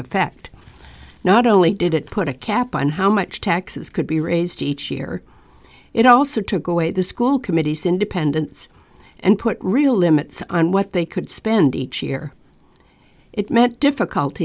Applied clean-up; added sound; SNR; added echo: none; none; none; none.